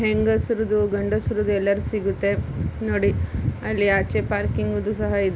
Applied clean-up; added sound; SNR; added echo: none; none; none; none.